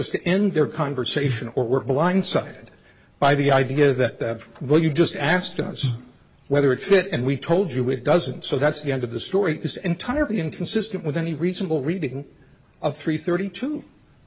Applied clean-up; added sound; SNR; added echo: none; none; none; none.